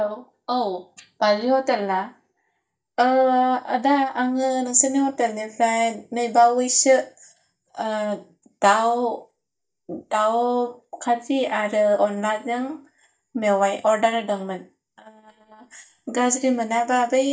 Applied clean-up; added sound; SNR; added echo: neural mask model DeepFilterNet 3.